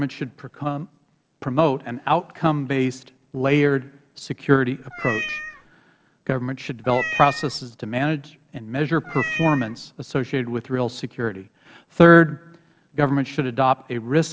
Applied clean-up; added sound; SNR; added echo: none; Meow; 8 dB; none.